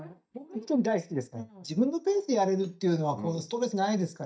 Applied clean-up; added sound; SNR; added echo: neural mask model DeepFilterNet 3.